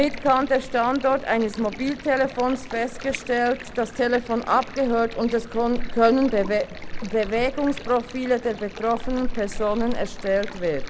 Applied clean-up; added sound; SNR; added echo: none; Stream; 9 dB; none.